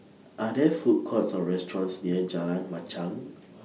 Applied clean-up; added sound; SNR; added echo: none; none; none; none.